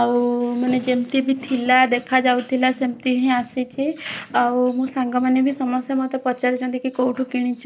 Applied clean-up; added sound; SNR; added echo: none; none; none; none.